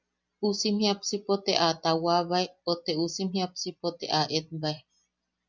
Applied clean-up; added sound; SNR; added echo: none; none; none; none.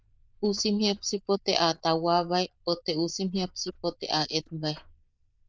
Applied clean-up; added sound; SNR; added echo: neural diffusion model UNIVERSE++.